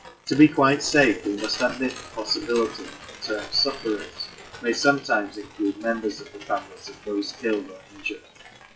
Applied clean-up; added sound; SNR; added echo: classical method WPE with log-MMSE.